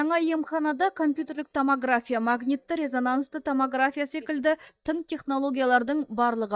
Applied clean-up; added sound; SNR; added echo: neural mask model DeepFilterNet 3.